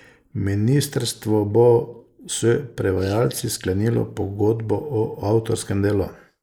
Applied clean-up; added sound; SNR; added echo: neural mask model Resemble Enhance denoiser.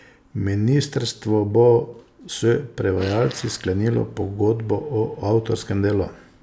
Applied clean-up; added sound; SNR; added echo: none; Fart; 18 dB; none.